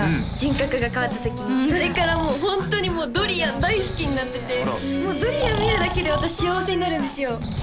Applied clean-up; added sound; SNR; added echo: none; Breathing; 9 dB; none.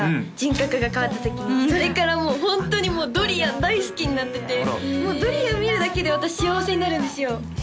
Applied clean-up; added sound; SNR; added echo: none; none; none; none.